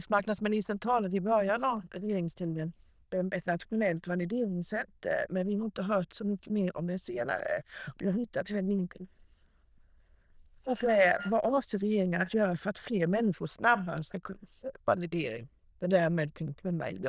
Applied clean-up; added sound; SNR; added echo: neural diffusion model UNIVERSE++.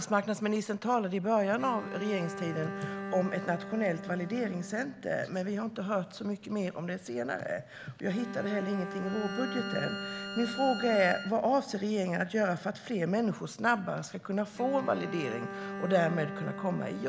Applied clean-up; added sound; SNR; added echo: none; Bowed string instrument + Bowed string instrument; 10 dB; none.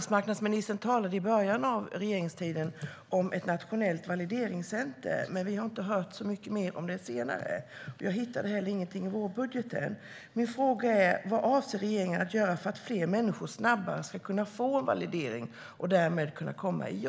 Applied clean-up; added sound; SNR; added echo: none; none; none; none.